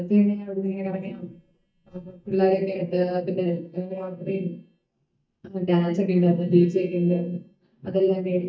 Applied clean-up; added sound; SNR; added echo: neural mask model DeepFilterNet 3.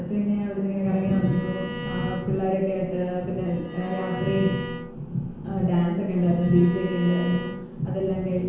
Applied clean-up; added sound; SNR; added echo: none; Bowed string instrument; 14 dB; reverberation time 0.9 s.